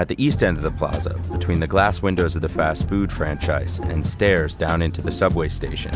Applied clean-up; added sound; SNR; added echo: none; none; none; none.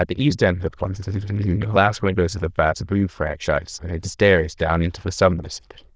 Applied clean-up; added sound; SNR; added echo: neural diffusion model UNIVERSE++.